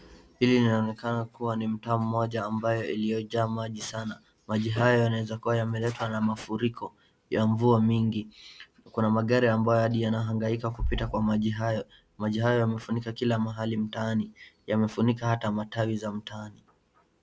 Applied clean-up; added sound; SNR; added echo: none; Bass drum; 18 dB; none.